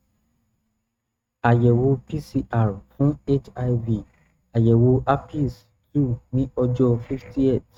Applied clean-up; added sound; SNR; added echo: neural mask model RNNoise.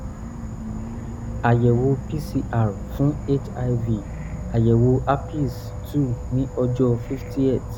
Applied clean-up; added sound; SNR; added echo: none; Insect / Frog; 8 dB; none.